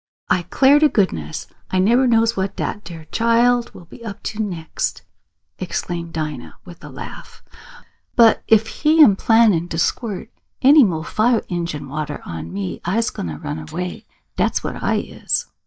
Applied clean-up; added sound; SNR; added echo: neural mask model DeepFilterNet 3.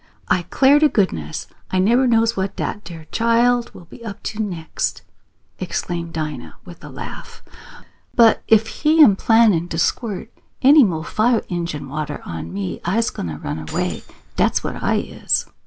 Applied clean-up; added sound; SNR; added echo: none; Keys jangling; 19 dB; none.